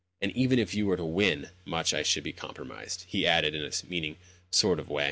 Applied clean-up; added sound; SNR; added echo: none; none; none; none.